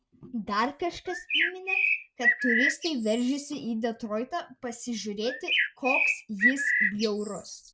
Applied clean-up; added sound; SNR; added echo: none; Bird; -3 dB; none.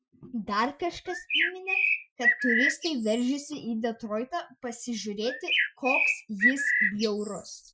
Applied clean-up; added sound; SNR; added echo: classical method Wiener filter.